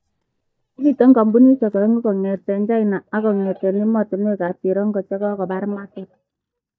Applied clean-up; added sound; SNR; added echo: neural mask model DeepFilterNet 3.